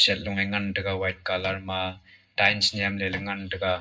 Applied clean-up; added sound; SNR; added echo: neural mask model DeepFilterNet 3.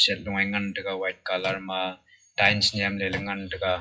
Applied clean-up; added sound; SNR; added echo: classical method WPE with log-MMSE.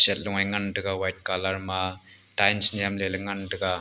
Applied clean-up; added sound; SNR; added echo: none; none; none; none.